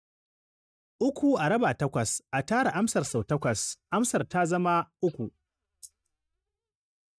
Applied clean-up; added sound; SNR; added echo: neural mask model DeepFilterNet 3.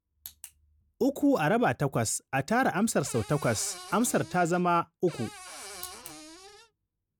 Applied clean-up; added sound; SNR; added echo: none; Cupboard open or close / Door; 16 dB; none.